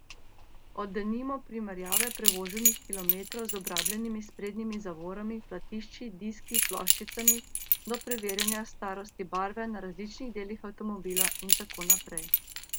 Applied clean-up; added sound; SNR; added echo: none; Keys jangling; -5 dB; none.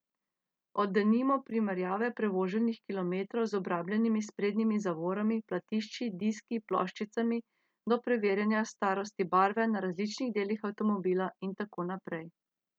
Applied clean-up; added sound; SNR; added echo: none; none; none; none.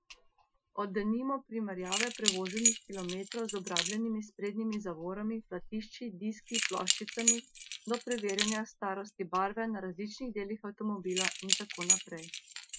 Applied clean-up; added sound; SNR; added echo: classical method Wiener filter.